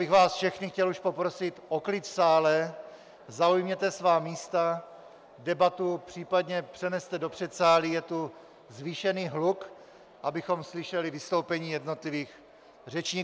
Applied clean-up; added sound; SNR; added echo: none; none; none; none.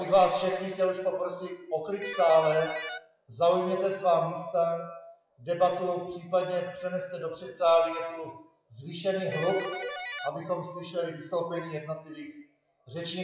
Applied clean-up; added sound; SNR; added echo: classical method WPE with log-MMSE.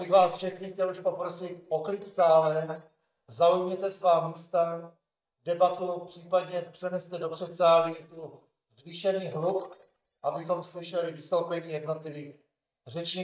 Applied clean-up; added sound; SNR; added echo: neural mask model DeepFilterNet 3.